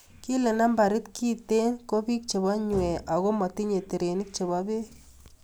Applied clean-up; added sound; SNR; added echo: none; none; none; none.